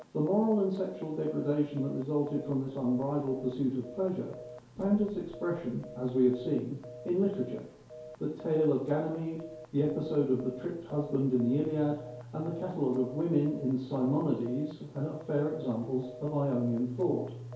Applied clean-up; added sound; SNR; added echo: none; Telephone; 17 dB; reverberation time 2.4 s.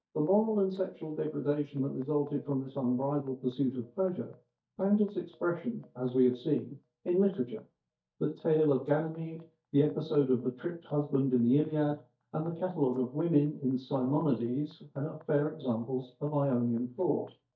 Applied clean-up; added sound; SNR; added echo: neural mask model DeepFilterNet 3.